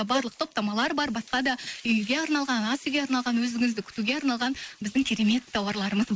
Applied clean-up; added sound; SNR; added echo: neural mask model Resemble Enhance denoiser.